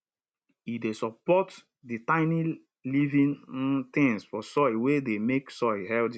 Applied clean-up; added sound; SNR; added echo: none; none; none; none.